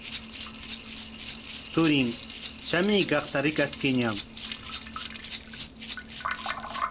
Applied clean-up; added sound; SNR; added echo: none; Liquid + Rattle (instrument); 5 dB; none.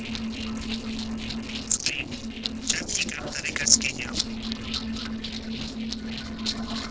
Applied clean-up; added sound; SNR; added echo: neural separator model SepFormer DNS4.